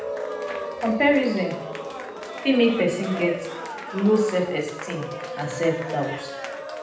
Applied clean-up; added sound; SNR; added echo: none; Cheering; 8 dB; reverberation time 0.8 s.